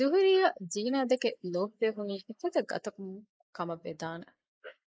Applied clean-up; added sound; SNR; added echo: neural mask model Resemble Enhance denoiser.